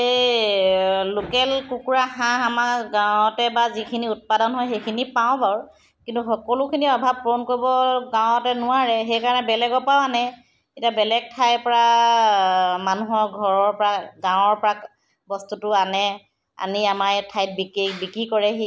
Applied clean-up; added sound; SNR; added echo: none; none; none; none.